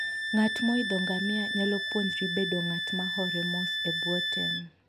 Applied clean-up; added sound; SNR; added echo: none; Wind instrument, woodwind instrument; 1 dB; none.